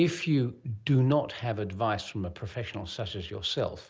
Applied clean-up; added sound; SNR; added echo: none; none; none; none.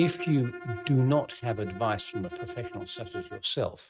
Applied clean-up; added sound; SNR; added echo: neural mask model RNNoise.